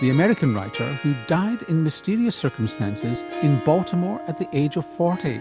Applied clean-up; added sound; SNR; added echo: none; Harp; 13 dB; none.